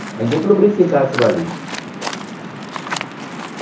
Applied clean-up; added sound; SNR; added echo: none; Waves, surf; 9 dB; reverberation time 0.7 s.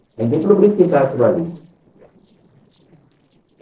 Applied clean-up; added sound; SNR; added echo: neural separator model SepFormer DNS4.